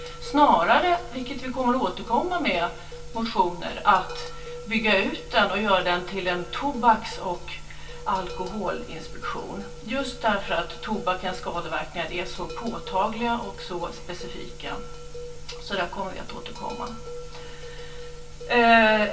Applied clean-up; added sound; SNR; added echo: none; Bell; 16 dB; reverberation time 0.2 s.